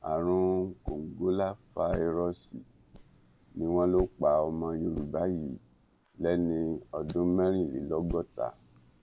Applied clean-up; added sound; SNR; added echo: neural mask model Resemble Enhance denoiser.